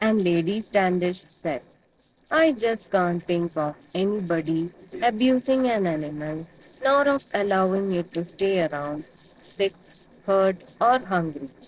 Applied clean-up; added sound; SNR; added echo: neural separator model SepFormer DNS4.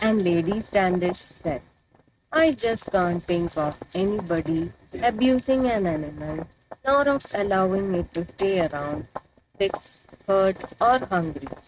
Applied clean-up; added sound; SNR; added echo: neural mask model RNNoise.